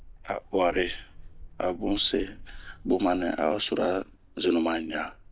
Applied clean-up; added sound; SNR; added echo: none; Wind; 15 dB; none.